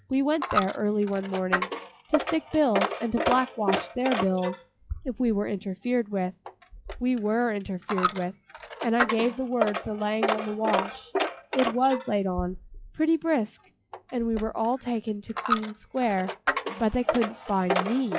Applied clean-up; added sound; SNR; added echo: classical method log-MMSE.